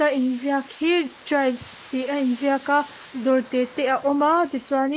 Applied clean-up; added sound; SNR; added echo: neural mask model Resemble Enhance denoiser.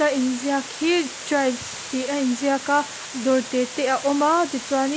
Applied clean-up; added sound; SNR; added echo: none; Water; 12 dB; none.